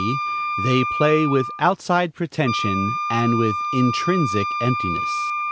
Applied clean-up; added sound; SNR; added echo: none; Wind instrument, woodwind instrument; 3 dB; none.